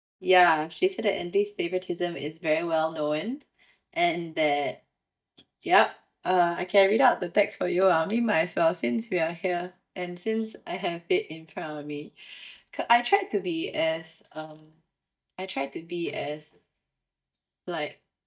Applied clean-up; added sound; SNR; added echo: neural mask model DeepFilterNet 3.